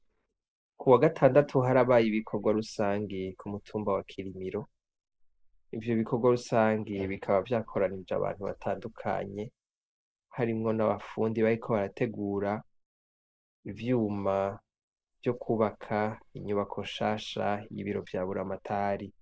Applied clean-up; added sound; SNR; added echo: neural mask model Resemble Enhance denoiser.